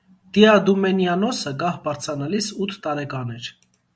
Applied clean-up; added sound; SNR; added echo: none; none; none; none.